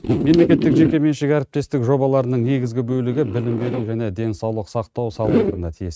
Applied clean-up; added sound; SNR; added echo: neural mask model RNNoise.